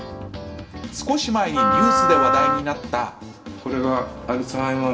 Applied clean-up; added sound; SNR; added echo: none; Wind instrument, woodwind instrument; -4 dB; reverberation time 0.7 s.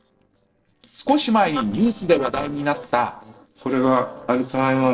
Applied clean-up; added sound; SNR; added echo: neural separator model SepFormer DNS4.